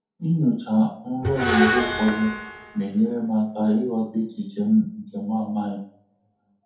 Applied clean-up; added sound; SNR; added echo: none; Screech; 3 dB; reverberation time 0.5 s.